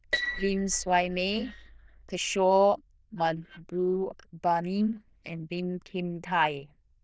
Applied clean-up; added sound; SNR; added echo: neural diffusion model UNIVERSE++.